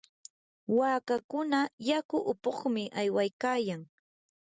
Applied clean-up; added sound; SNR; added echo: none; none; none; none.